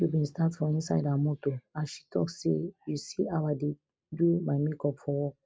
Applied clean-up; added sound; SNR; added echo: none; none; none; none.